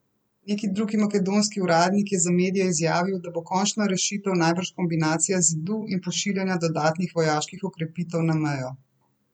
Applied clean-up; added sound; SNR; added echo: none; none; none; none.